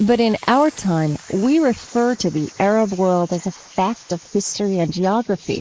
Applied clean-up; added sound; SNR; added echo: neural mask model Resemble Enhance denoiser.